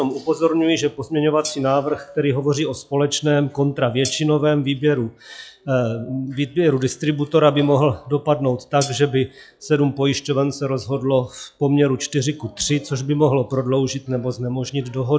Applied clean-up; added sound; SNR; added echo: classical method log-MMSE.